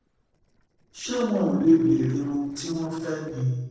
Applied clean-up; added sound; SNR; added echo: neural separator model SepFormer DNS4.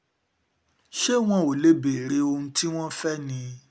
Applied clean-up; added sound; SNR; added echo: none; none; none; none.